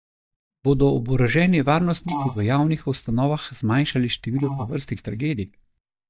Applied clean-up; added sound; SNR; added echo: neural mask model DeepFilterNet 3.